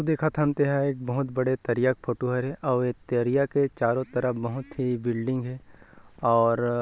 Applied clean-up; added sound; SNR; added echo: none; none; none; none.